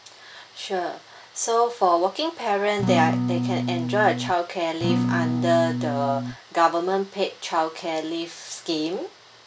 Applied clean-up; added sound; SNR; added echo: none; Acoustic guitar / Strum; 0 dB; none.